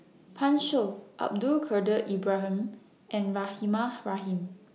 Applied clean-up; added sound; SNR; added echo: none; none; none; none.